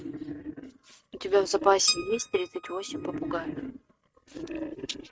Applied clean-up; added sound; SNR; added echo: neural mask model RNNoise.